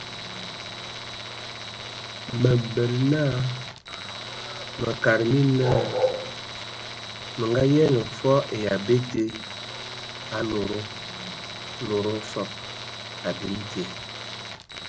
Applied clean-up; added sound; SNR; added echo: none; Tools; 10 dB; none.